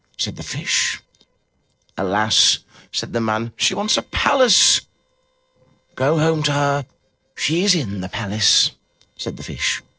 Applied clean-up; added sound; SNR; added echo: neural separator model SepFormer DNS4.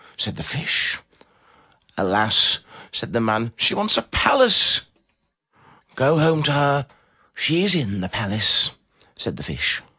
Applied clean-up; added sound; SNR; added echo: none; none; none; none.